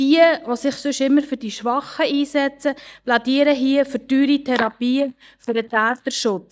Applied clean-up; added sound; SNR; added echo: neural mask model DeepFilterNet 3.